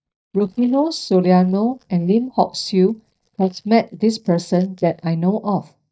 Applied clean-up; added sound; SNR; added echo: neural mask model DeepFilterNet 3.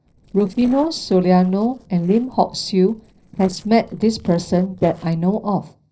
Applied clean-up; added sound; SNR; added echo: neural separator model SepFormer DNS4.